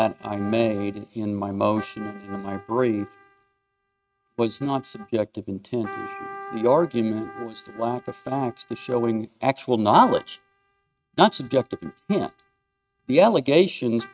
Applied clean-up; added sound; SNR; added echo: neural mask model RNNoise.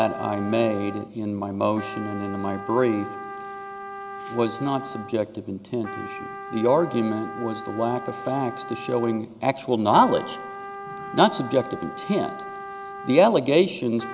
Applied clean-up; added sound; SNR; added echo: none; Trumpet; 12 dB; none.